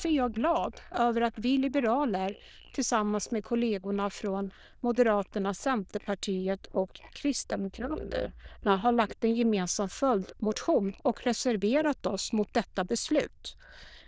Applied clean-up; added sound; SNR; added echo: neural diffusion model UNIVERSE++.